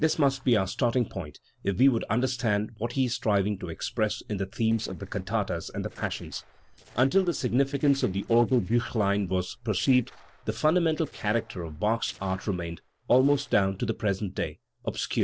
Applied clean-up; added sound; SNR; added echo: neural separator model SepFormer DNS4.